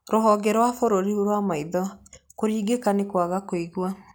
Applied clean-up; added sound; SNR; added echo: none; none; none; none.